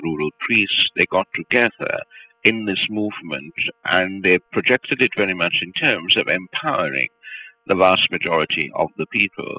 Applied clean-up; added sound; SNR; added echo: classical method spectral subtraction.